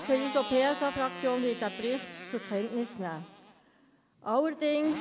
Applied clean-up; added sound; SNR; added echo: none; Motorcycle; 12 dB; none.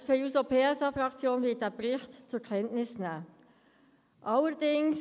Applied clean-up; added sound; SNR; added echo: none; none; none; none.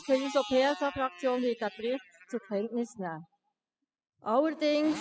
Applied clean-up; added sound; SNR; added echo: classical method spectral subtraction.